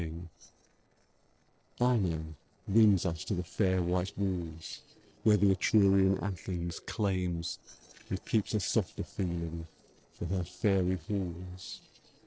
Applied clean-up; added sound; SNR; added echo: neural separator model SepFormer DNS4.